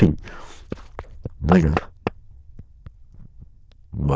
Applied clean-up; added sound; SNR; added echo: neural diffusion model UNIVERSE++.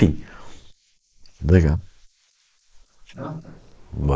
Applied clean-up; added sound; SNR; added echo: neural mask model Resemble Enhance denoiser.